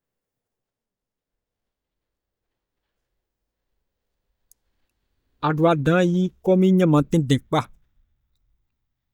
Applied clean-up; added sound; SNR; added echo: neural mask model DeepFilterNet 3.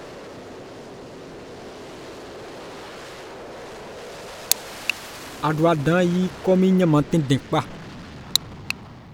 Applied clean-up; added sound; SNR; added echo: none; Aircraft; 13 dB; none.